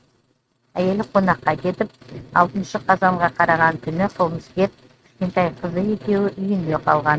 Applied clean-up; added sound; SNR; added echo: neural mask model RNNoise.